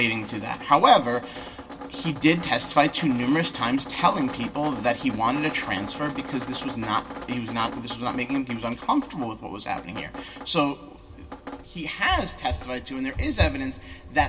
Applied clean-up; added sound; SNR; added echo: none; Drip; 13 dB; reverberation time 1.9 s.